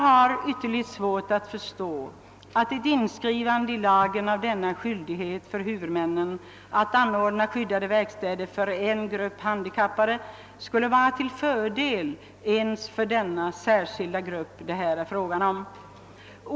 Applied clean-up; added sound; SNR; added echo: none; none; none; none.